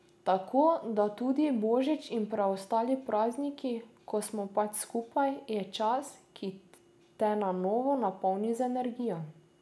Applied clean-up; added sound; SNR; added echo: none; none; none; none.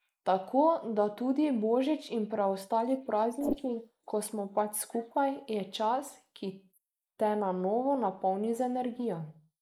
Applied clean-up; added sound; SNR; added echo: neural mask model Resemble Enhance denoiser.